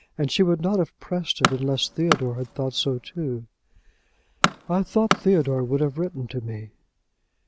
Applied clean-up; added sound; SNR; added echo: none; Tools; 4 dB; none.